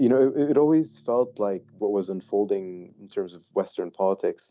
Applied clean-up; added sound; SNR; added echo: none; none; none; none.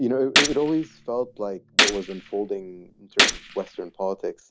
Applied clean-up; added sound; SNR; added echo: none; Gunshot, gunfire; -2 dB; none.